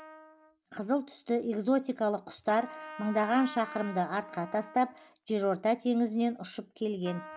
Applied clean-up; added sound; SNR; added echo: none; Trumpet; 17 dB; none.